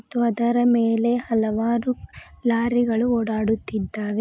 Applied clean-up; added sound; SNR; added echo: none; none; none; none.